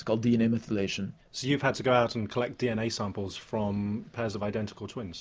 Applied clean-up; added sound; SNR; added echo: none; none; none; none.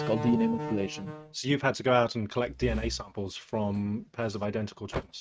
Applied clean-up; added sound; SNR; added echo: neural mask model RNNoise.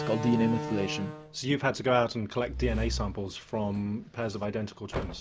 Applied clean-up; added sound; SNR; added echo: none; Slam; 8 dB; none.